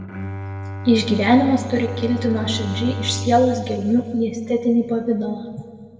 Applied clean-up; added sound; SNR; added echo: none; Bowed string instrument; 10 dB; reverberation time 1.7 s.